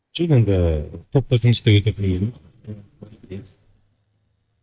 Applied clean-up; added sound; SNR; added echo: neural mask model DeepFilterNet 3.